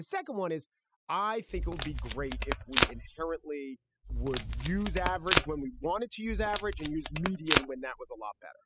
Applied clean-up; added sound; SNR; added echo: classical method spectral subtraction.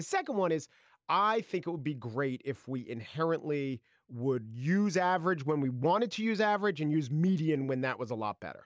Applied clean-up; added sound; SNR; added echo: none; none; none; none.